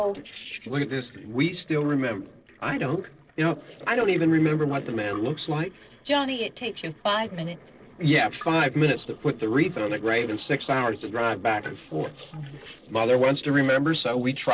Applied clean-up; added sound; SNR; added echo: neural separator model SepFormer DNS4.